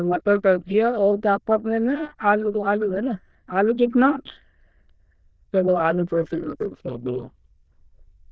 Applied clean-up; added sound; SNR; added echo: neural diffusion model UNIVERSE++.